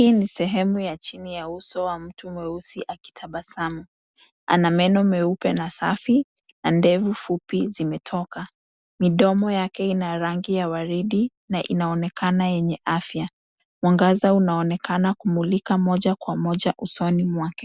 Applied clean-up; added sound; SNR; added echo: none; none; none; none.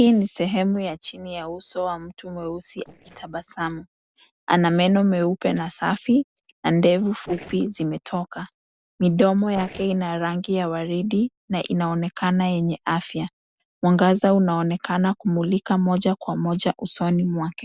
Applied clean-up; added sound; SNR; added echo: neural separator model SepFormer DNS4.